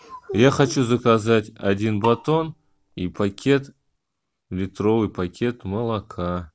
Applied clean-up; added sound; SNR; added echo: none; Bowed string instrument; 16 dB; none.